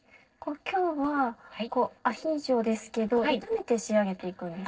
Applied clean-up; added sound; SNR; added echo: neural separator model SepFormer DNS4.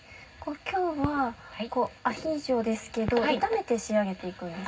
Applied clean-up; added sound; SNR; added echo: none; Crackle; 15 dB; reverberation time 0.4 s.